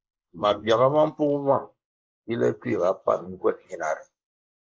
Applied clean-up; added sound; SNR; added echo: neural mask model Resemble Enhance denoiser.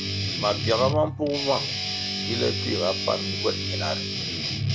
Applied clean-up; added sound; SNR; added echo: none; Guitar; 0 dB; none.